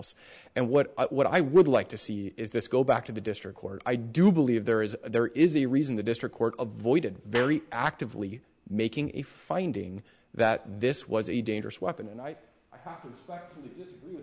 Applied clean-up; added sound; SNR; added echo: none; Clapping; 19 dB; none.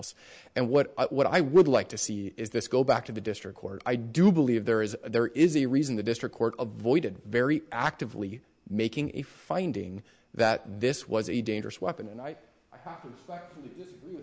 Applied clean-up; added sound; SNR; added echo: none; none; none; none.